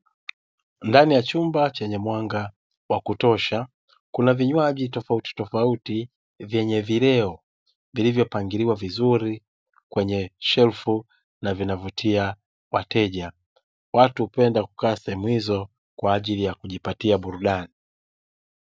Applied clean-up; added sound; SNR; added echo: none; none; none; none.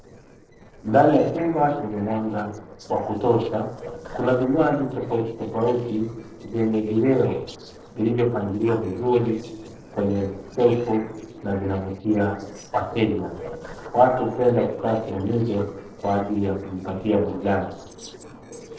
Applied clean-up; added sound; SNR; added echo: neural separator model SepFormer DNS4.